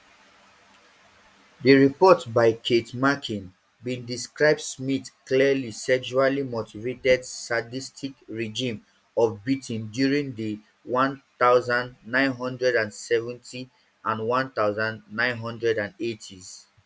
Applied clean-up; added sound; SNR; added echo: none; none; none; none.